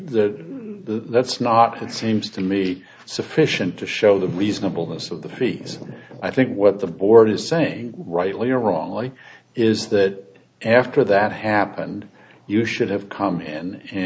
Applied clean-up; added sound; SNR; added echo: none; none; none; none.